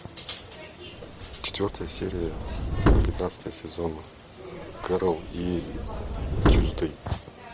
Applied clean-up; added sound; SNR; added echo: none; Subway, metro, underground; -5 dB; none.